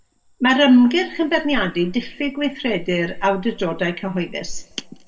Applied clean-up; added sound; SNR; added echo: none; Cricket / Frog; 15 dB; reverberation time 1.0 s.